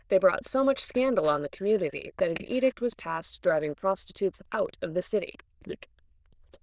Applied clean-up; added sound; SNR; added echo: neural diffusion model UNIVERSE++.